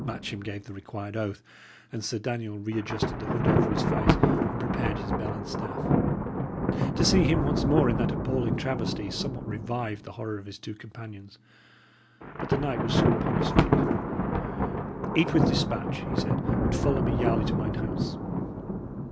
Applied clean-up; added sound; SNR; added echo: none; Thunder; -4 dB; none.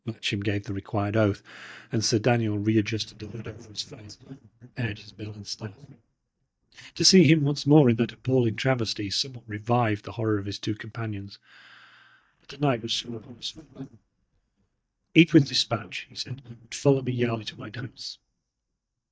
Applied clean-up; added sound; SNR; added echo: neural mask model DeepFilterNet 3.